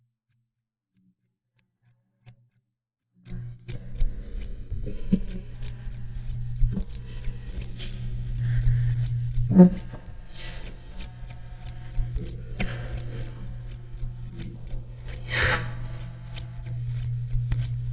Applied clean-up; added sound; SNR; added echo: neural mask model DeepFilterNet 3.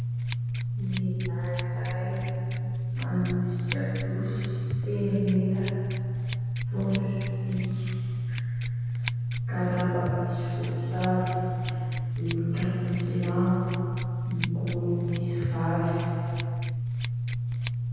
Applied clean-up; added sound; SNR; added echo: none; Scissors; -3 dB; reverberation time 2.2 s.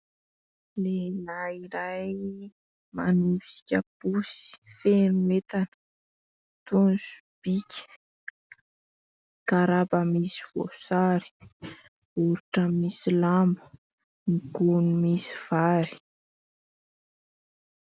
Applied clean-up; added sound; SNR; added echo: none; none; none; none.